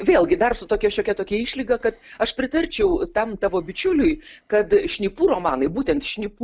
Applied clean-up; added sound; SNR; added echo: none; none; none; none.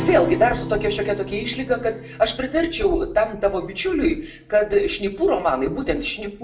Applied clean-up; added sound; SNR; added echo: none; Acoustic guitar; 13 dB; reverberation time 0.4 s.